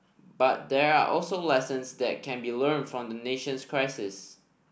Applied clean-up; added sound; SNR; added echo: none; none; none; none.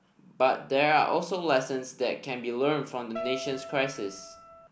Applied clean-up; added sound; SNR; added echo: none; Keyboard (musical); 11 dB; none.